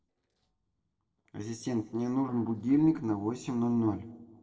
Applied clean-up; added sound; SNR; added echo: neural separator model SepFormer DNS4.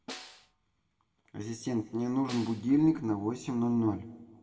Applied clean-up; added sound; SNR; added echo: none; Snare drum; 19 dB; reverberation time 1.0 s.